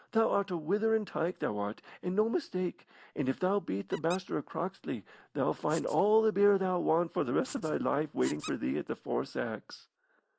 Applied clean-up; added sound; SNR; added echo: neural mask model Resemble Enhance denoiser.